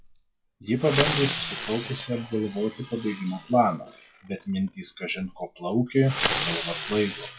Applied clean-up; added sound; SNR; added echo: classical method log-MMSE.